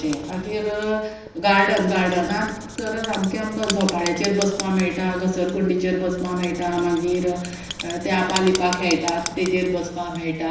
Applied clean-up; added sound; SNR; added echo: none; Writing; 12 dB; reverberation time 0.8 s.